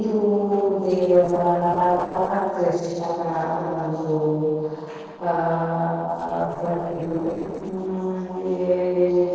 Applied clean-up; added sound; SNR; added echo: neural separator model SepFormer DNS4.